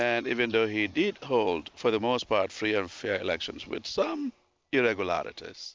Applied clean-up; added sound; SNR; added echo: neural mask model Resemble Enhance denoiser.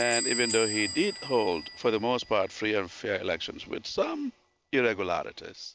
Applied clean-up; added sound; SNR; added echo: none; Squeak / Bell; 8 dB; none.